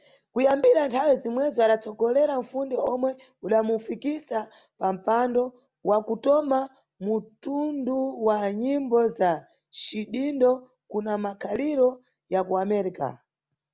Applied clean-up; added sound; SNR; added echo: none; none; none; none.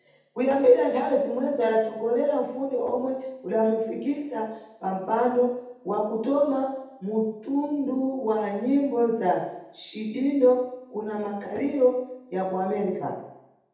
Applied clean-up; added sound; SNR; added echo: none; none; none; reverberation time 0.8 s.